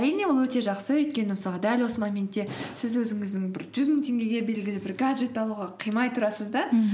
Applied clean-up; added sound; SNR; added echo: none; none; none; none.